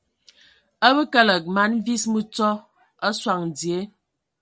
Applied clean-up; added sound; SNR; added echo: none; none; none; none.